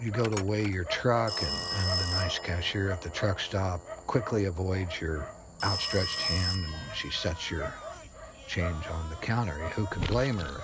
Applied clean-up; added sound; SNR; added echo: none; Dog + Telephone; 7 dB; none.